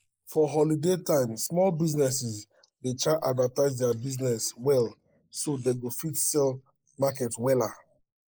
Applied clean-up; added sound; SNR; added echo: neural mask model Resemble Enhance denoiser.